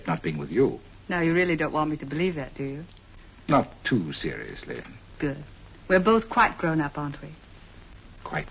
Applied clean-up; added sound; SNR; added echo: none; none; none; none.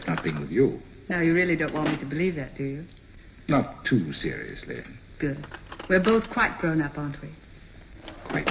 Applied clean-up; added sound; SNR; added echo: none; Drawer open or close; 12 dB; reverberation time 1.2 s.